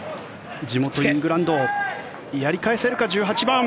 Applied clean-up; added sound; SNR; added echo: none; none; none; none.